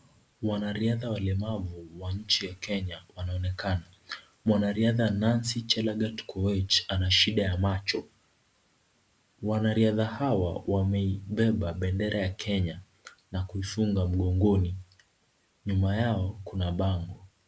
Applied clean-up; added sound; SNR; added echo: none; none; none; none.